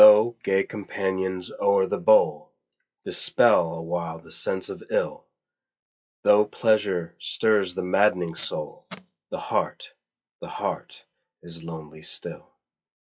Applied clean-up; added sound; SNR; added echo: classical method log-MMSE.